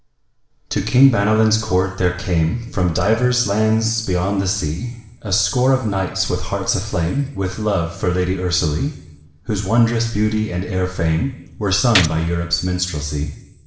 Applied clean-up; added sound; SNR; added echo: none; Gunshot, gunfire; 7 dB; reverberation time 0.8 s.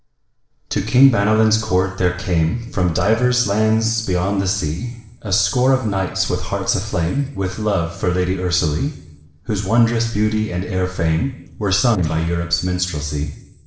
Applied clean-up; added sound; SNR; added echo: neural separator model SepFormer DNS4.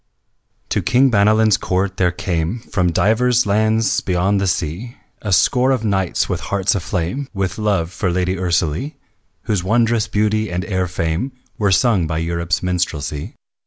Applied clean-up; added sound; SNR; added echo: none; none; none; none.